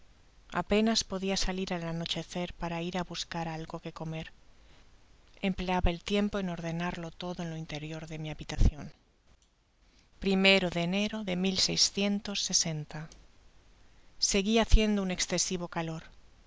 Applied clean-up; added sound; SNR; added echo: none; none; none; none.